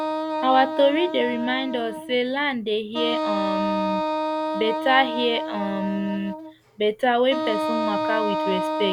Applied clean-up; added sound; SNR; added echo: none; Wind instrument, woodwind instrument; 3 dB; none.